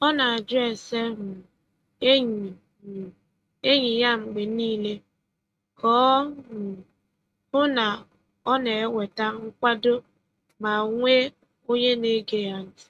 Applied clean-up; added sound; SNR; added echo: neural mask model RNNoise.